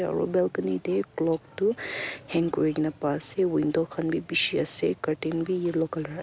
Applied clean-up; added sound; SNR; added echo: none; none; none; none.